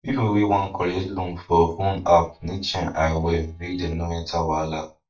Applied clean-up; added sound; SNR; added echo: neural mask model DeepFilterNet 3.